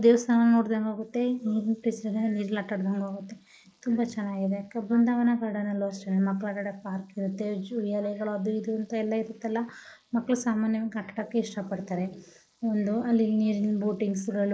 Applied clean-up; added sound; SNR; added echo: neural mask model Resemble Enhance denoiser.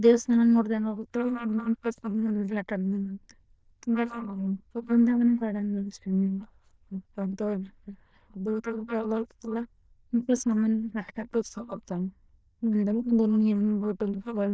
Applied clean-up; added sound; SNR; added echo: neural diffusion model UNIVERSE++.